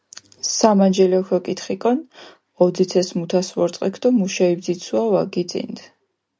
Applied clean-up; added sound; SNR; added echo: none; none; none; none.